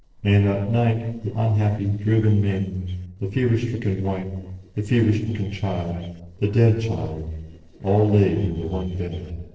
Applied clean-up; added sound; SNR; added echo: neural separator model SepFormer DNS4.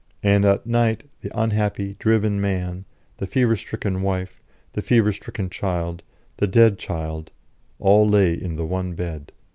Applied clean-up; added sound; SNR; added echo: none; none; none; none.